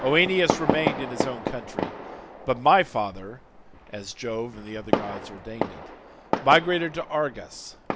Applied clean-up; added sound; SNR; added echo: none; Fireworks; 5 dB; none.